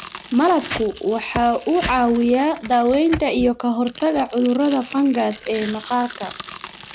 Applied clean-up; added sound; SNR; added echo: none; Tearing; 14 dB; none.